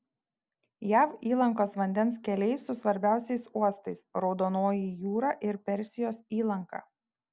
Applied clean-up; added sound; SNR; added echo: none; none; none; none.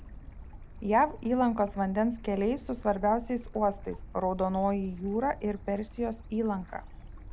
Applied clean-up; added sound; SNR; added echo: none; Stream / Bird; 14 dB; none.